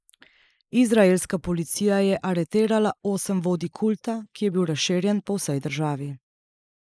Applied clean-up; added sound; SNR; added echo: neural mask model Resemble Enhance denoiser.